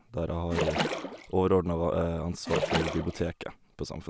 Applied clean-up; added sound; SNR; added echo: none; Splash, splatter; 2 dB; none.